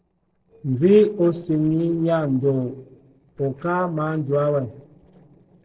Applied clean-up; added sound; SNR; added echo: neural separator model SepFormer DNS4.